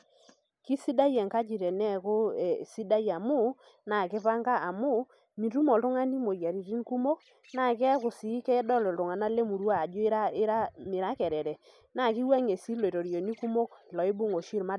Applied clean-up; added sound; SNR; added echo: none; none; none; none.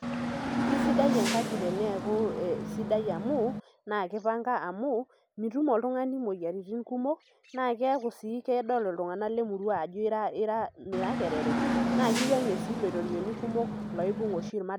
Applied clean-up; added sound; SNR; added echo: none; Hiss / Bus / Engine; 0 dB; none.